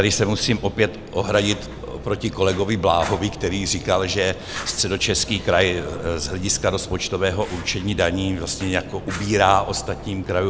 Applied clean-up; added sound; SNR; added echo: none; Fire; 13 dB; none.